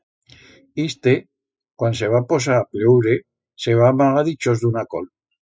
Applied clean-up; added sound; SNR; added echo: classical method spectral subtraction.